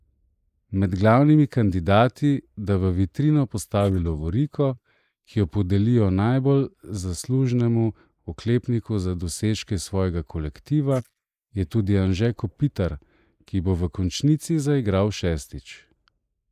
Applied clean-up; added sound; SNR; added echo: neural mask model Resemble Enhance denoiser.